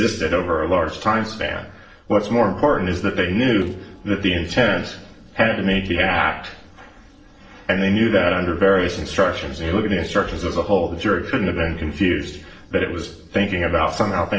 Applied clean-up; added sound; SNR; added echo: neural separator model SepFormer DNS4.